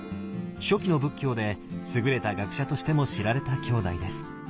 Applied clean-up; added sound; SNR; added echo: none; none; none; none.